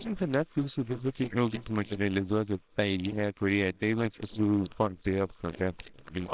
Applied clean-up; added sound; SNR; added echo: neural separator model SepFormer WHAMR!.